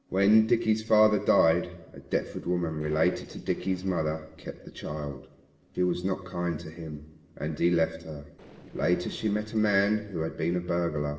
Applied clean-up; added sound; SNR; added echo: neural separator model SepFormer DNS4.